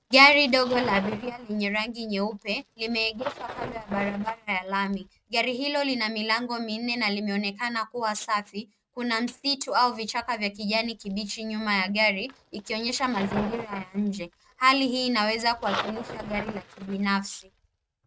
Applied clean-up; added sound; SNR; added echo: neural mask model RNNoise.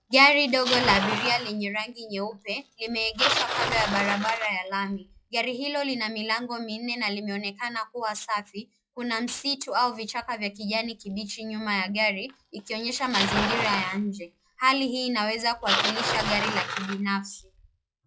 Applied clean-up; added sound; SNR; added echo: classical method log-MMSE.